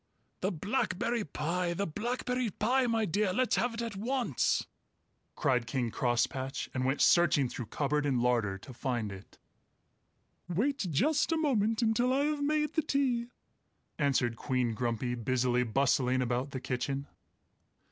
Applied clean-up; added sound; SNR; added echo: none; none; none; none.